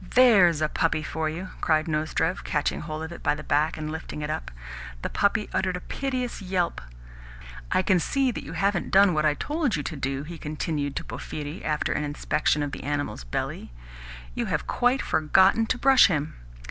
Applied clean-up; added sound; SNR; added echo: none; none; none; none.